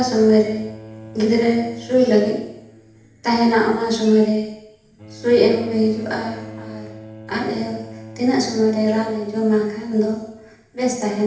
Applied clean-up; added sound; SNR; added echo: none; Bowed string instrument; 20 dB; reverberation time 0.8 s.